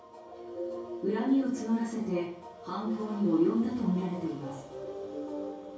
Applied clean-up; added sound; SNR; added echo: none; none; none; reverberation time 0.6 s.